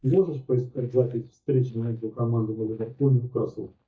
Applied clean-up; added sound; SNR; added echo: neural mask model DeepFilterNet 3.